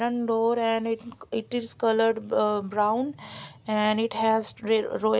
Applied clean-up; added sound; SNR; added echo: none; none; none; none.